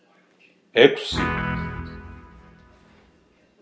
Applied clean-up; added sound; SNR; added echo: none; Guitar; 5 dB; none.